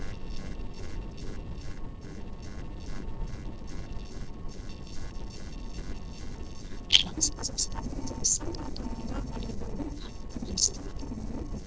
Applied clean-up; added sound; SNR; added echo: neural separator model SepFormer DNS4.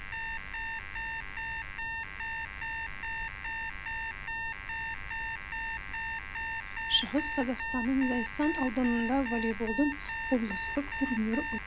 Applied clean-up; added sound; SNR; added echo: none; Alarm; 2 dB; none.